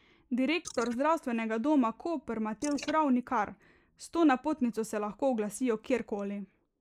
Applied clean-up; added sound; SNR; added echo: neural mask model Resemble Enhance denoiser.